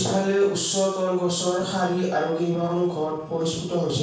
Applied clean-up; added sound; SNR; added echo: neural separator model SepFormer DNS4.